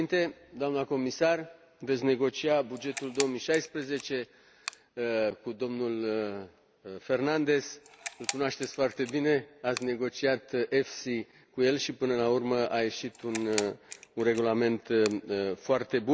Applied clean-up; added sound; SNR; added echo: none; Camera; 14 dB; none.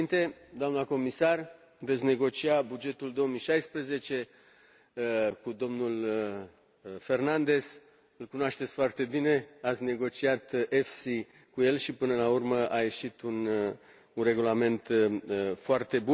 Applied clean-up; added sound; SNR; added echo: none; none; none; none.